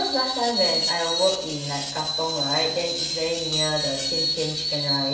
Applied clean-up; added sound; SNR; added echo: none; Screech; 0 dB; reverberation time 0.8 s.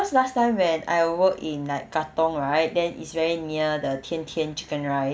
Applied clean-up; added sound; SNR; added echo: none; none; none; none.